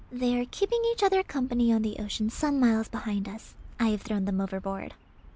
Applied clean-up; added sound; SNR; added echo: none; Bird vocalization, bird call, bird song; 19 dB; none.